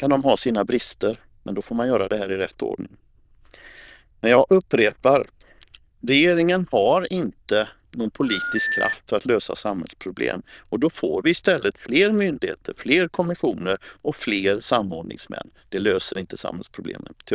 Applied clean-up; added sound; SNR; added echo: neural diffusion model UNIVERSE++.